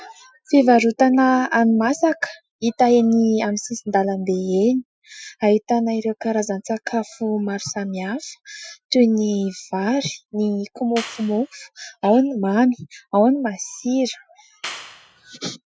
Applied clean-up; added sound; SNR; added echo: classical method Wiener filter.